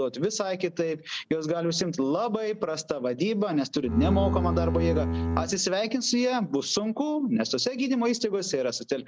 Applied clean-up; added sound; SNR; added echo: none; Bowed string instrument; 0 dB; none.